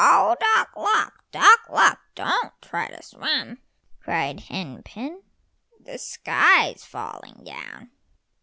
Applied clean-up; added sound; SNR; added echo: none; none; none; none.